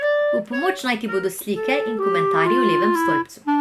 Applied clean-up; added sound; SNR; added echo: none; Wind instrument, woodwind instrument; -4 dB; none.